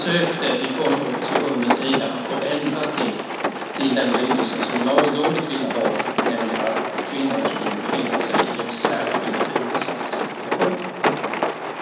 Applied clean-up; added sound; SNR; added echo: none; Rain; 0 dB; reverberation time 1.1 s.